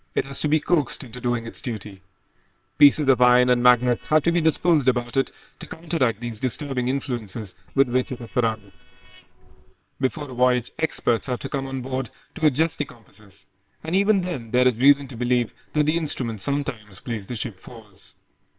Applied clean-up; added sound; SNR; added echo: neural separator model SepFormer WHAM!.